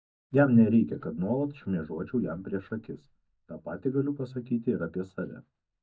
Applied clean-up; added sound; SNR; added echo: neural mask model DeepFilterNet 3.